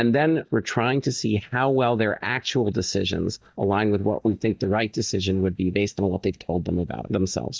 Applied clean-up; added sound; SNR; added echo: neural mask model DeepFilterNet 3.